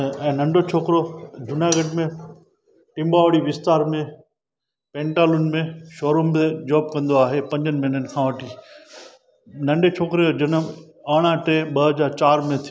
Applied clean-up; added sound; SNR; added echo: none; none; none; none.